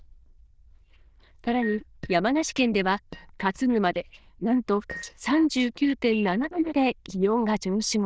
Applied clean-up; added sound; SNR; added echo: neural diffusion model UNIVERSE++.